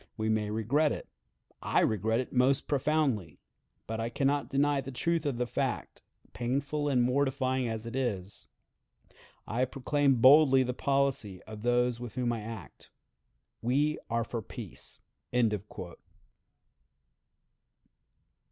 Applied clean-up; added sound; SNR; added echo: none; none; none; none.